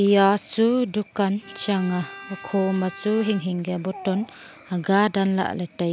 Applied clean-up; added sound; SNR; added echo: none; Bowed string instrument; 19 dB; none.